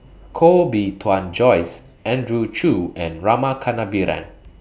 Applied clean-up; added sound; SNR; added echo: none; none; none; none.